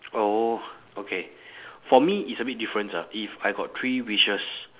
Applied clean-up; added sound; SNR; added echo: none; none; none; none.